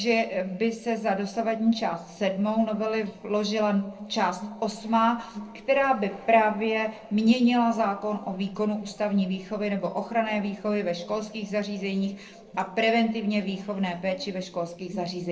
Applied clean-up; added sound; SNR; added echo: neural separator model SepFormer DNS4.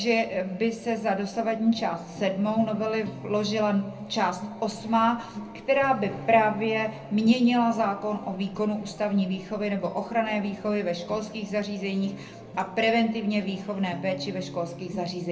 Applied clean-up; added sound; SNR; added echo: none; Guitar; 16 dB; reverberation time 0.3 s.